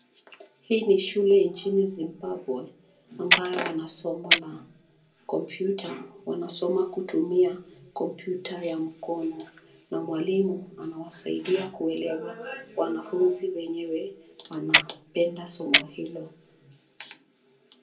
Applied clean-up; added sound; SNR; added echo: none; Clock; -1 dB; reverberation time 0.2 s.